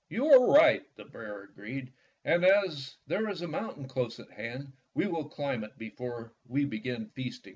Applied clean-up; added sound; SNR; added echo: none; none; none; none.